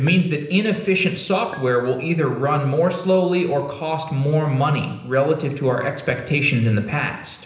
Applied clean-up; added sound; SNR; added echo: none; Chink, clink; 19 dB; reverberation time 0.9 s.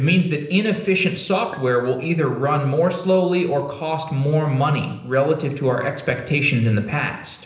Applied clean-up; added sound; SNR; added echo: neural separator model SepFormer DNS4.